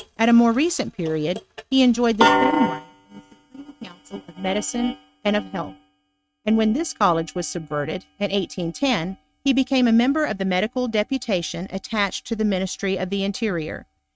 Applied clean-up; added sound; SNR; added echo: neural mask model RNNoise.